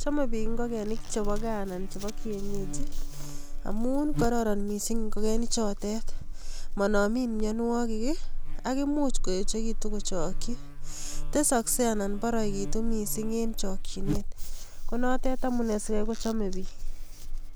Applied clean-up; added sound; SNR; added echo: none; Buzz; -3 dB; none.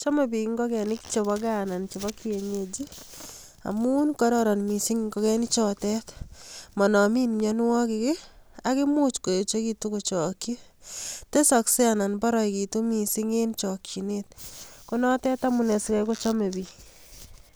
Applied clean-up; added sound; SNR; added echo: none; none; none; none.